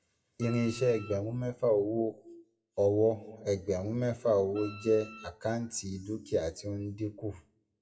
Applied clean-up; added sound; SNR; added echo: classical method WPE with log-MMSE.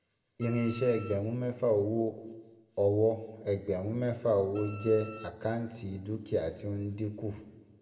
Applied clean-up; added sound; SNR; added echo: none; Wind instrument, woodwind instrument; 18 dB; reverberation time 1.0 s.